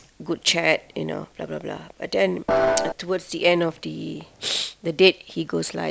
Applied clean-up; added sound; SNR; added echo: none; Piano; -5 dB; none.